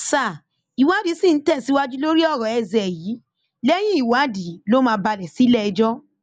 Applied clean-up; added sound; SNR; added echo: none; none; none; none.